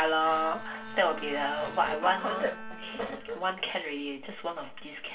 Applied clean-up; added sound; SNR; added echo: none; Bowed string instrument; 15 dB; reverberation time 0.2 s.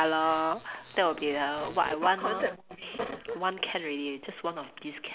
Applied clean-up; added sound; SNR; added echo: none; none; none; none.